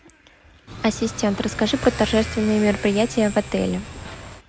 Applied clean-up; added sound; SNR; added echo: none; Motorcycle / Accelerating, revving, vroom; 11 dB; none.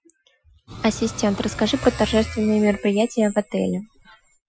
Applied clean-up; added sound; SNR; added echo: classical method Wiener filter.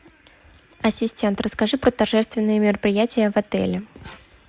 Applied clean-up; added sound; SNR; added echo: none; none; none; none.